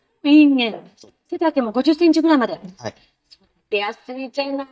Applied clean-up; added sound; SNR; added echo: neural mask model DeepFilterNet 3.